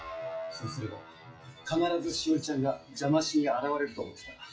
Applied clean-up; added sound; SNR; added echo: classical method WPE with log-MMSE.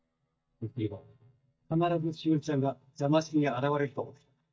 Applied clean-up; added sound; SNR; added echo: neural mask model DeepFilterNet 3.